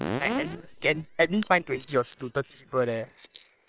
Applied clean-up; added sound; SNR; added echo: neural separator model SepFormer WHAM!.